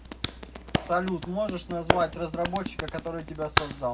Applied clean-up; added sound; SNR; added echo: none; Hands; 0 dB; reverberation time 0.3 s.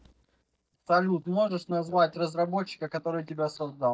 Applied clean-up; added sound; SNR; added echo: neural mask model DeepFilterNet 3.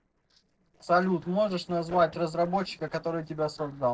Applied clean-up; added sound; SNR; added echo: neural separator model SepFormer DNS4.